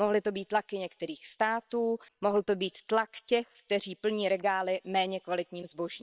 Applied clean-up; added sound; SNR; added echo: neural separator model SepFormer WHAM!.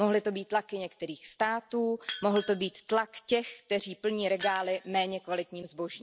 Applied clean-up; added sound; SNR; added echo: none; Shatter; 17 dB; none.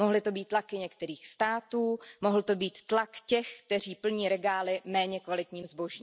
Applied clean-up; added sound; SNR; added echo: none; none; none; none.